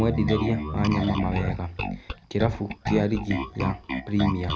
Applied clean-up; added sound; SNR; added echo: none; Bass guitar; 3 dB; none.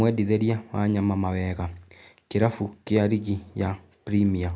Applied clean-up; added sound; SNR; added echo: none; none; none; none.